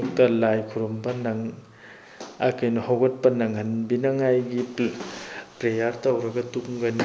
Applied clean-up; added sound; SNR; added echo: none; none; none; none.